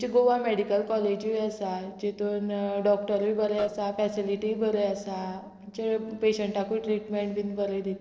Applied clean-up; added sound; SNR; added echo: neural separator model SepFormer DNS4.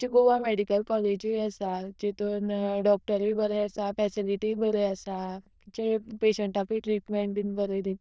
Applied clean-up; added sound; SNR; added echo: neural diffusion model UNIVERSE++.